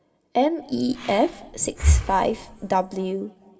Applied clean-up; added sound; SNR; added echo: none; Breathing; 2 dB; reverberation time 1.8 s.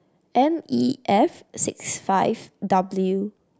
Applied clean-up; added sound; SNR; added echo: none; none; none; none.